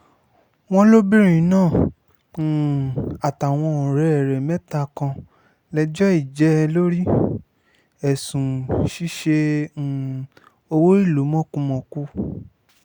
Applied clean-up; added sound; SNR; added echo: none; none; none; none.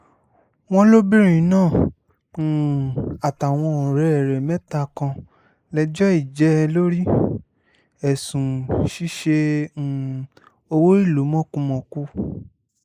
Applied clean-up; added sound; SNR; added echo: neural mask model Resemble Enhance denoiser.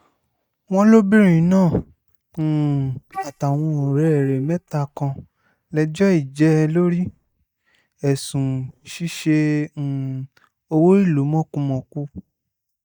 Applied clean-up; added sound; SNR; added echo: neural mask model DeepFilterNet 3.